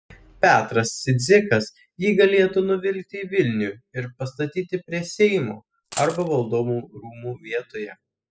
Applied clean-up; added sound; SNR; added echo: classical method spectral subtraction.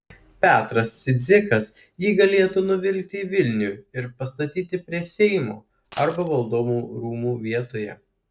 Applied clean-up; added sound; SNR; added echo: neural separator model SepFormer DNS4.